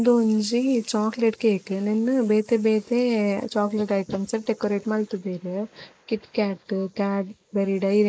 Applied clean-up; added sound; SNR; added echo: neural mask model Resemble Enhance denoiser.